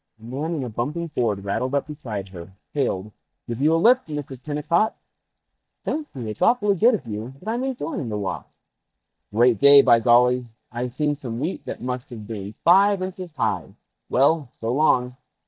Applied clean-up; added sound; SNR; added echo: neural mask model DeepFilterNet 3.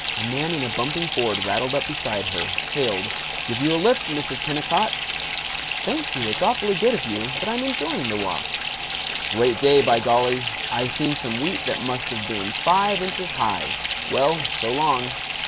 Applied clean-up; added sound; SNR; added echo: none; Fill (with liquid) / Bathtub (filling or washing); 3 dB; none.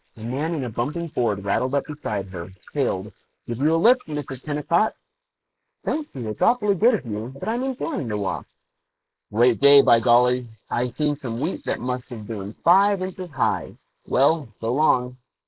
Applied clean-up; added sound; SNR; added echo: neural mask model Resemble Enhance denoiser.